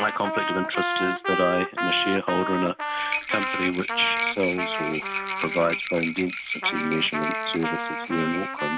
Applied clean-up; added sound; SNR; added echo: none; Trumpet + Rattle; 1 dB; none.